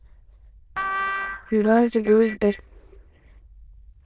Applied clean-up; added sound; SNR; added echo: neural diffusion model UNIVERSE++.